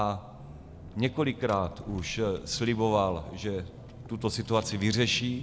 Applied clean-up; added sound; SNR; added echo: none; Engine / Car; 14 dB; none.